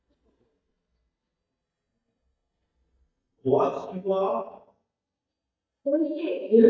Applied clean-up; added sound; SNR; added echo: neural mask model DeepFilterNet 3.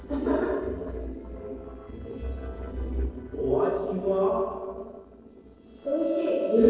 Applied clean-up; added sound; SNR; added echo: neural separator model SepFormer DNS4.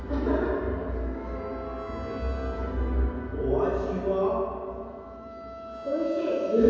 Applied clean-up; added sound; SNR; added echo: none; Wind instrument, woodwind instrument; 15 dB; reverberation time 2.2 s.